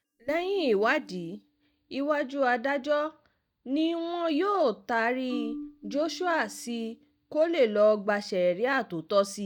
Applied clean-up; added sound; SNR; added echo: neural mask model DeepFilterNet 3.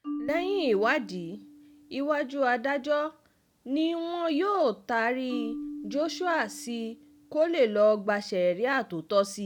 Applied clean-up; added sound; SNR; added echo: none; Marimba, xylophone; 15 dB; none.